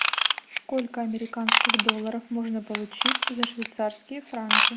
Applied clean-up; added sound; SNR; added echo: none; Ratchet, pawl / Tools; -4 dB; none.